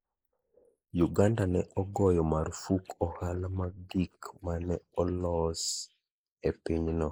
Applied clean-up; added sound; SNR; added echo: neural mask model Resemble Enhance denoiser.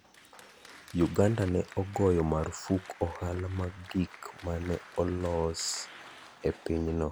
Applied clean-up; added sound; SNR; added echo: none; Applause; 19 dB; none.